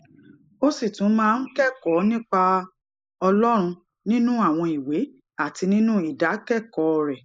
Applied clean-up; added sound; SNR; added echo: neural mask model Resemble Enhance denoiser.